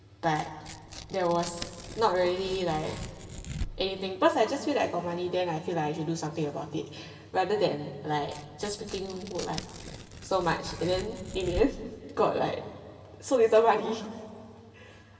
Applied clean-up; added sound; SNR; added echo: none; Tearing; 14 dB; reverberation time 2.9 s.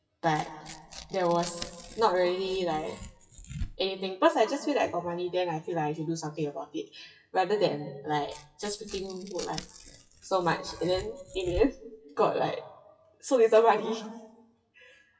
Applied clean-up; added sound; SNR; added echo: classical method WPE with log-MMSE.